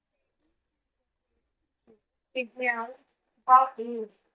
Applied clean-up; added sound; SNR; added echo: neural mask model DeepFilterNet 3.